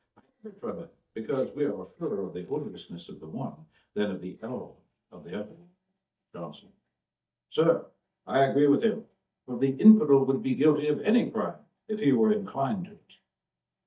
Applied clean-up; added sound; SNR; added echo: neural mask model DeepFilterNet 3.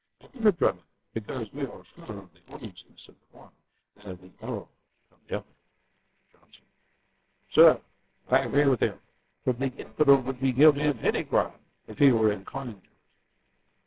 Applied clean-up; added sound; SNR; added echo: neural separator model SepFormer WHAMR!.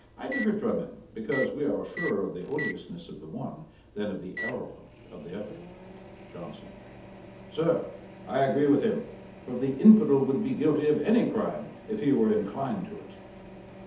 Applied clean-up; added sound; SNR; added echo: none; Microwave oven; 15 dB; reverberation time 0.6 s.